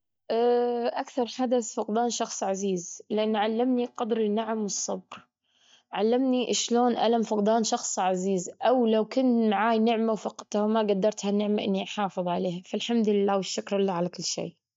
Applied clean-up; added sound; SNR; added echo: neural mask model DeepFilterNet 3.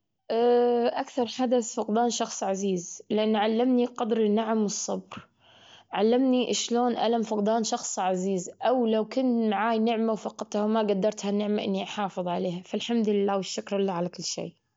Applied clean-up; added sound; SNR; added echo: none; none; none; none.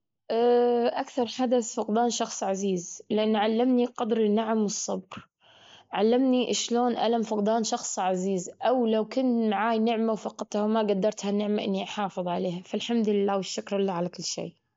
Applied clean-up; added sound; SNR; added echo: neural mask model Resemble Enhance denoiser.